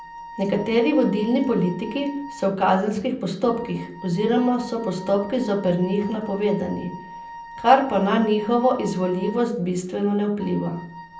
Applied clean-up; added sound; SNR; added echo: none; Wind instrument, woodwind instrument; 17 dB; reverberation time 0.6 s.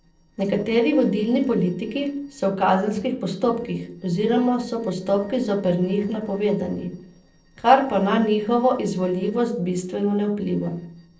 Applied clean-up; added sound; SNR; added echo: neural separator model SepFormer DNS4.